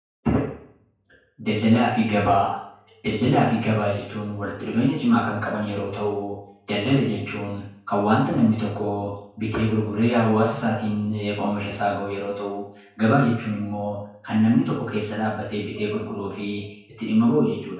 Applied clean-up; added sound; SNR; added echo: none; none; none; reverberation time 0.5 s.